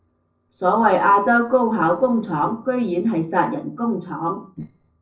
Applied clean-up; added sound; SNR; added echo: neural separator model SepFormer DNS4.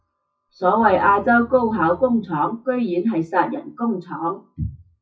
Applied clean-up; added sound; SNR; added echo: classical method WPE with log-MMSE.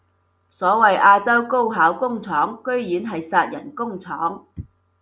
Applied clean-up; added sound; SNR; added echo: none; none; none; none.